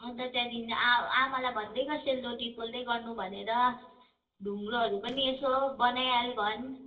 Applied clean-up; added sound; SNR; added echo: neural separator model SepFormer DNS4.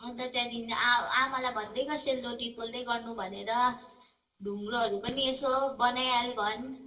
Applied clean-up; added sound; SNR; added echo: none; Fireworks; 18 dB; reverberation time 0.2 s.